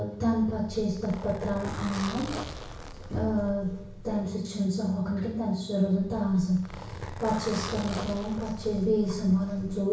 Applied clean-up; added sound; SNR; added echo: none; Zipper (clothing); 12 dB; reverberation time 0.6 s.